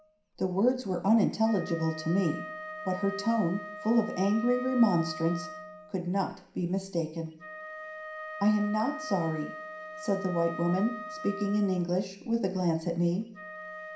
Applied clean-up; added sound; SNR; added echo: none; Wind instrument, woodwind instrument; 13 dB; reverberation time 0.5 s.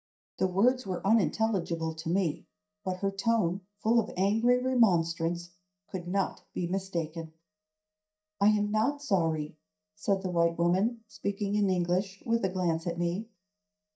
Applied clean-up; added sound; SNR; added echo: neural mask model DeepFilterNet 3.